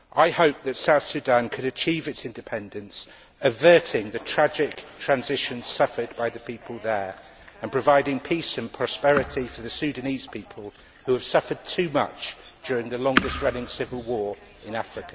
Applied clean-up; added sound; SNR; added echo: none; none; none; none.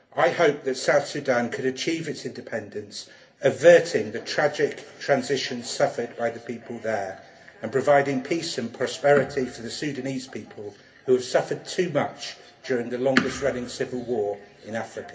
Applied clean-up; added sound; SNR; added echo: none; none; none; reverberation time 0.3 s.